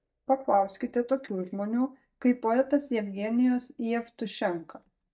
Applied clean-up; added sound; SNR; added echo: neural mask model DeepFilterNet 3.